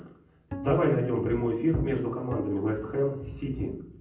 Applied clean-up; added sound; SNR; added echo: none; Bowed string instrument; 16 dB; reverberation time 0.6 s.